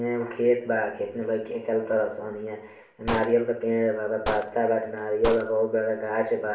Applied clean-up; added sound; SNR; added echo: none; Gunshot, gunfire; 10 dB; reverberation time 0.6 s.